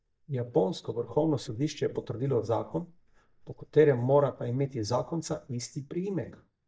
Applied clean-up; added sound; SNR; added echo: neural mask model DeepFilterNet 3.